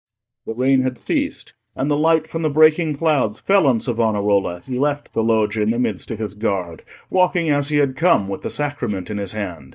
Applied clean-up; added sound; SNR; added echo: neural mask model DeepFilterNet 3.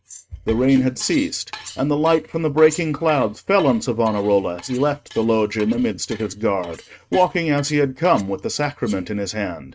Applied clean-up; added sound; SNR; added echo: neural mask model RNNoise.